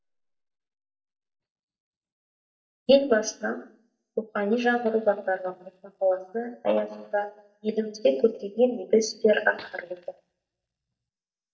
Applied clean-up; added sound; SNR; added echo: neural mask model DeepFilterNet 3.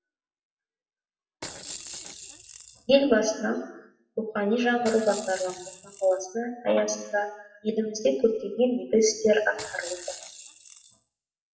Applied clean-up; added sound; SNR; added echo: classical method WPE with log-MMSE.